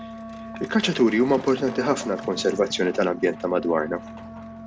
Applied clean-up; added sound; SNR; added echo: none; Wind instrument, woodwind instrument + Truck; 14 dB; none.